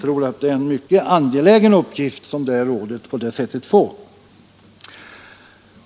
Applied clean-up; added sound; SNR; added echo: none; none; none; none.